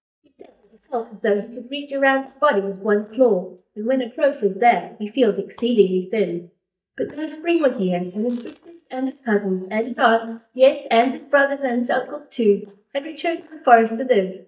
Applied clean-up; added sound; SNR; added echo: neural mask model DeepFilterNet 3.